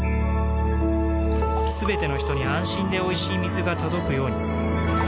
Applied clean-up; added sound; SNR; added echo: none; none; none; none.